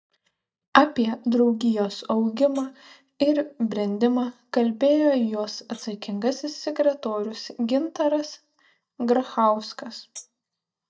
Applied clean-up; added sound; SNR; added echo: neural mask model DeepFilterNet 3.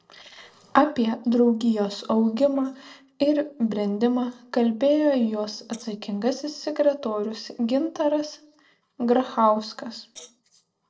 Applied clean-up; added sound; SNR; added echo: neural separator model SepFormer DNS4.